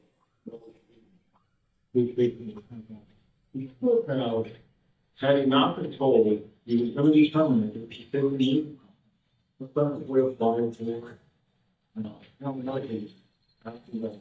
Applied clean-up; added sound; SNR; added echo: neural mask model DeepFilterNet 3.